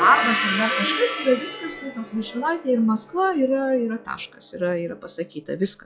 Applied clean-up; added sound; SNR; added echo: classical method log-MMSE.